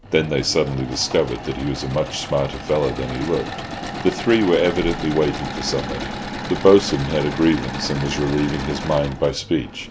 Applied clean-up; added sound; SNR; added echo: none; Engine / Mechanisms; 9 dB; none.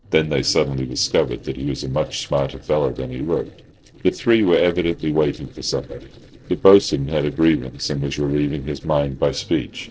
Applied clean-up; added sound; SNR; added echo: neural separator model SepFormer DNS4.